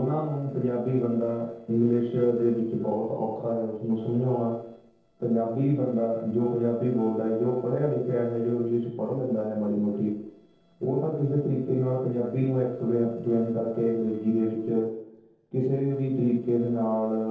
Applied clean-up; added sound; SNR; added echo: neural separator model SepFormer DNS4.